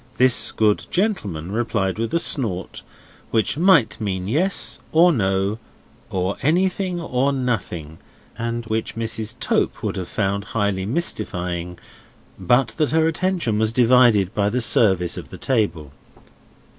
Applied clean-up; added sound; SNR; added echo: none; none; none; none.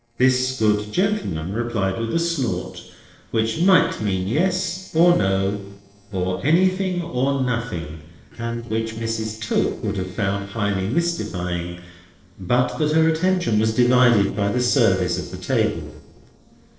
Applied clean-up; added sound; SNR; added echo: neural separator model SepFormer DNS4.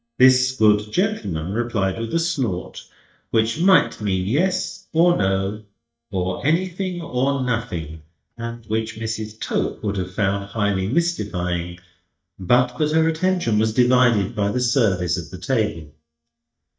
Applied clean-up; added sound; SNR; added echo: neural mask model DeepFilterNet 3.